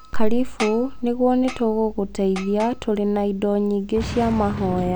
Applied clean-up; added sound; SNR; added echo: none; Boom; 14 dB; none.